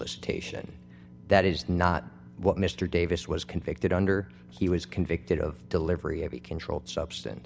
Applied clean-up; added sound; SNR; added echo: none; none; none; none.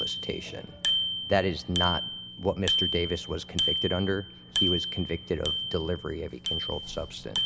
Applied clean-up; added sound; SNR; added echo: none; Bicycle bell; 0 dB; none.